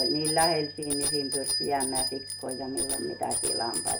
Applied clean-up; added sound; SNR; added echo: none; Bicycle bell; 0 dB; none.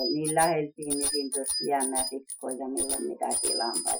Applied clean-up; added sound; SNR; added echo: classical method Wiener filter.